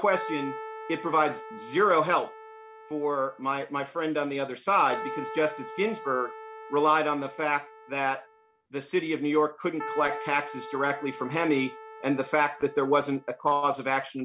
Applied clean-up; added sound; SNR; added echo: none; Keyboard (musical); 13 dB; none.